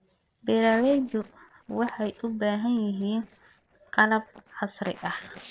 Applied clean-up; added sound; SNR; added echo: neural separator model SepFormer DNS4.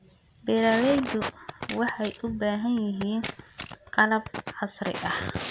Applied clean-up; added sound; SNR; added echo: none; Camera; 18 dB; none.